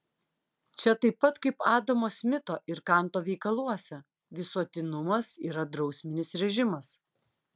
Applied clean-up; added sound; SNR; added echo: none; none; none; none.